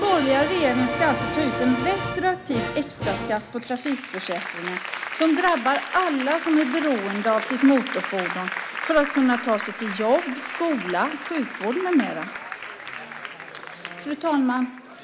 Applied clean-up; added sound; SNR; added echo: none; Applause; 7 dB; none.